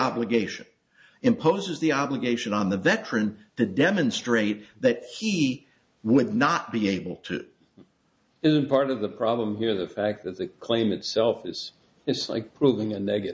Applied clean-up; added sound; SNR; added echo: none; none; none; none.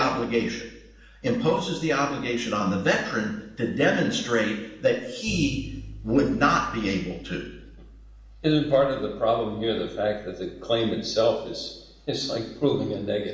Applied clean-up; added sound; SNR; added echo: none; Bass guitar; 19 dB; reverberation time 0.8 s.